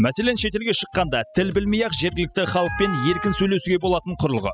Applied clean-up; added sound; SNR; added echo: classical method spectral subtraction.